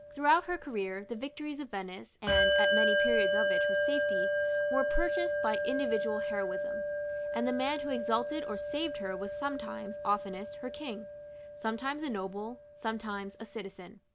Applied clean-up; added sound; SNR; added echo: none; Bell; -2 dB; none.